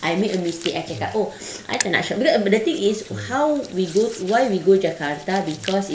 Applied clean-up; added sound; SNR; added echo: none; Hands; 16 dB; reverberation time 1.3 s.